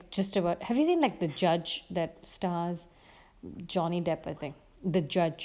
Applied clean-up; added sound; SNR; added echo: none; none; none; none.